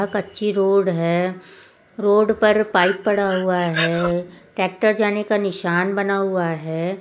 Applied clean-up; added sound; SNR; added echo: none; Breathing; 8 dB; none.